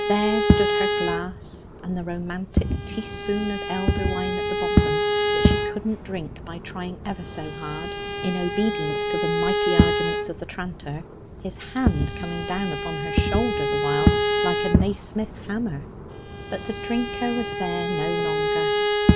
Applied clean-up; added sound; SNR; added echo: none; Fireworks + Bowed string instrument; -5 dB; none.